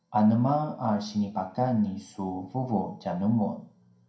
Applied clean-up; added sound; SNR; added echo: none; none; none; reverberation time 0.5 s.